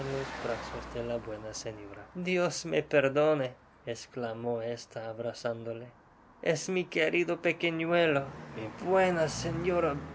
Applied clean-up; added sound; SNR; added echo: none; Car passing by; 15 dB; none.